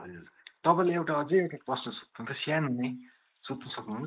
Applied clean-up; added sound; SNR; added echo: neural mask model Resemble Enhance denoiser.